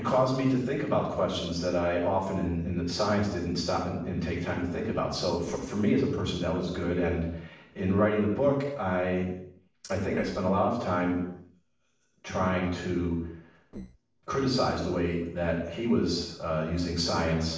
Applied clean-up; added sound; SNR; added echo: neural separator model SepFormer DNS4.